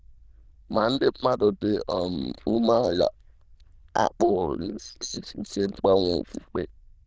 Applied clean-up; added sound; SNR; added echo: neural diffusion model UNIVERSE++.